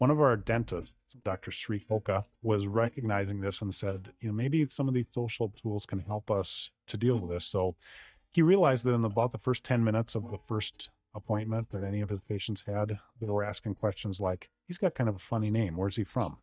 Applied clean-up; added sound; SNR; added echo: neural mask model DeepFilterNet 3.